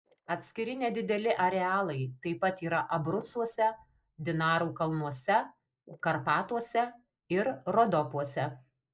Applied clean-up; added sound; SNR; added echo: neural mask model Resemble Enhance denoiser.